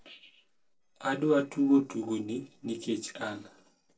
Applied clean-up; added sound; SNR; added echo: neural separator model SepFormer DNS4.